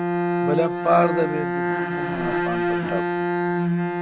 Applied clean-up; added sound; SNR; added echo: none; Bowed string instrument; -3 dB; none.